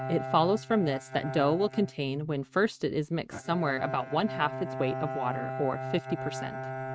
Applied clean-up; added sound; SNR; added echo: neural mask model RNNoise.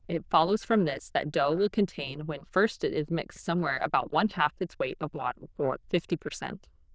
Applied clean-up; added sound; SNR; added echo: neural diffusion model UNIVERSE++.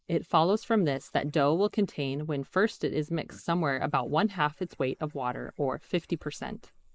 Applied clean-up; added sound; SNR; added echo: neural mask model Resemble Enhance denoiser.